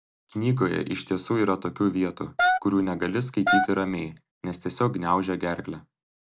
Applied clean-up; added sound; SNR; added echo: none; Wind instrument, woodwind instrument; -1 dB; none.